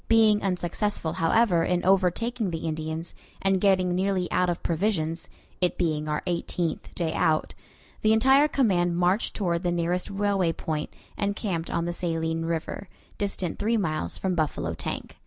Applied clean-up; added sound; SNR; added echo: none; none; none; none.